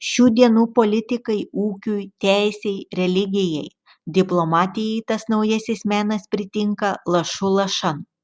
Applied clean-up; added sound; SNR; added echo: none; none; none; none.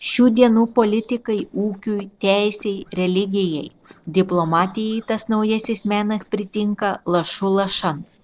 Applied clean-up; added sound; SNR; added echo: neural separator model SepFormer DNS4.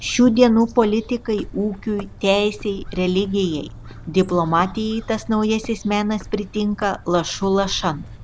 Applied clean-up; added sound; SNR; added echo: none; Bird; 17 dB; none.